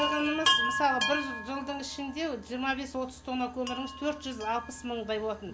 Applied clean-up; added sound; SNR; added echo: none; Chime; 2 dB; none.